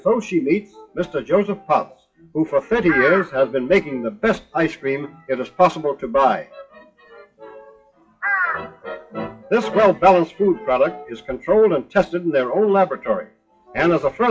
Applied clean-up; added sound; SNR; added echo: classical method WPE with log-MMSE.